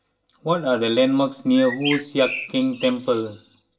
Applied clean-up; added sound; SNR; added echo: none; Bird; 11 dB; reverberation time 0.2 s.